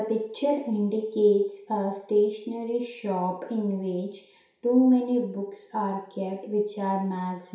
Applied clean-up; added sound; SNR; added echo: none; none; none; reverberation time 0.6 s.